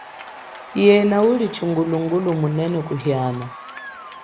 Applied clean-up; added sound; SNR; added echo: none; Applause / Cheering; 17 dB; none.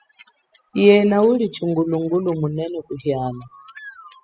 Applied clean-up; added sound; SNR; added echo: classical method spectral subtraction.